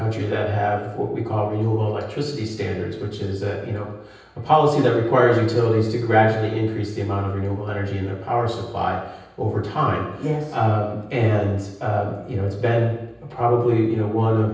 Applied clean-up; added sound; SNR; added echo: none; none; none; reverberation time 0.9 s.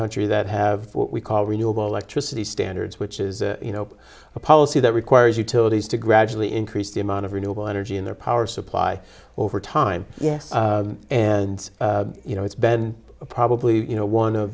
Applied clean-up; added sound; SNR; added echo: none; none; none; none.